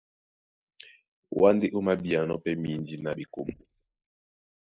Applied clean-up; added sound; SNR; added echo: neural mask model Resemble Enhance denoiser.